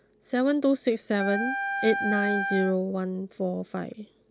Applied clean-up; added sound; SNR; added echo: none; Wind instrument, woodwind instrument; 3 dB; none.